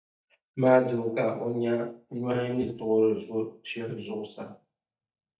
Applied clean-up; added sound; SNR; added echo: neural mask model DeepFilterNet 3.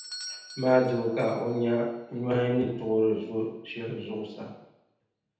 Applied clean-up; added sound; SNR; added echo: none; Bell / Doorbell; 20 dB; reverberation time 0.9 s.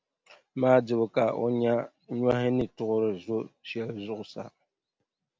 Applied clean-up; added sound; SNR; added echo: none; none; none; none.